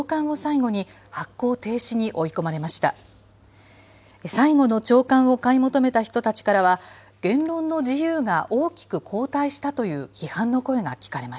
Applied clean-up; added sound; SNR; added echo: none; none; none; none.